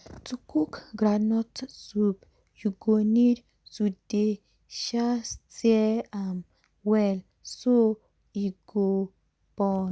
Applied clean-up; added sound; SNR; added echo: none; none; none; none.